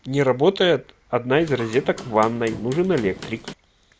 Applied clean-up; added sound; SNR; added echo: none; Hammer / Wood; 16 dB; none.